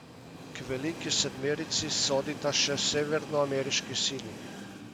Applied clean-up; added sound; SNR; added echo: none; Train; 10 dB; none.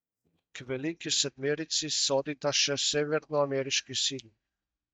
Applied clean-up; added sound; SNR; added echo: neural mask model DeepFilterNet 3.